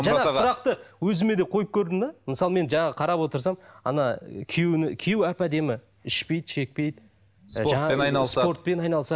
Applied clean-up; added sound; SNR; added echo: none; none; none; none.